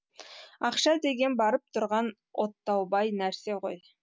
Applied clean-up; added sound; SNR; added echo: none; none; none; none.